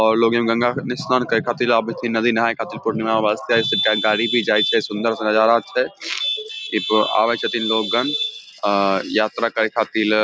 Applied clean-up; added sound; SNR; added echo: none; none; none; none.